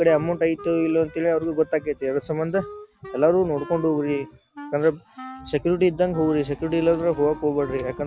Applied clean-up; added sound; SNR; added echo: none; Wind instrument, woodwind instrument; 18 dB; none.